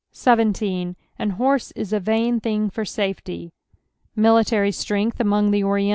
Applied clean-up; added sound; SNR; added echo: none; none; none; none.